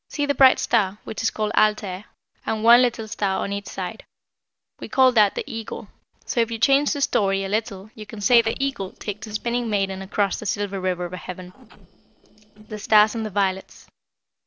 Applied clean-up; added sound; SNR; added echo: neural separator model SepFormer DNS4.